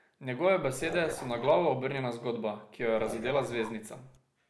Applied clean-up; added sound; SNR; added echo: none; Dog; 12 dB; none.